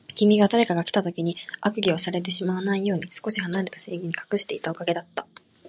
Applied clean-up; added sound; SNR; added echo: none; none; none; none.